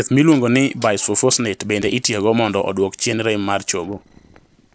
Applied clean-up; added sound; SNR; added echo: neural separator model SepFormer DNS4.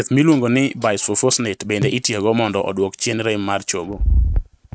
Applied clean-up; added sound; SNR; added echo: neural mask model RNNoise.